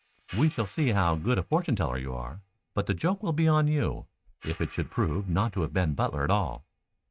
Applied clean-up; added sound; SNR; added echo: neural mask model RNNoise.